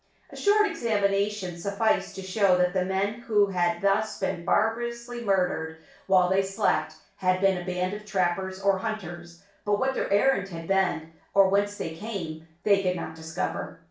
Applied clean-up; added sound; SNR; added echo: none; none; none; reverberation time 0.3 s.